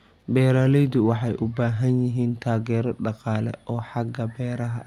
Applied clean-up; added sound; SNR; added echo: none; none; none; none.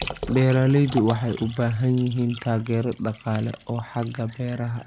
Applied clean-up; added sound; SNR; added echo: none; Liquid; 14 dB; none.